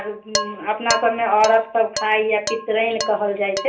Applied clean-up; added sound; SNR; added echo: none; Dishes, pots, and pans; 9 dB; reverberation time 0.3 s.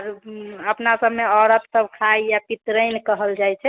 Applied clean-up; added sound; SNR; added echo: none; none; none; none.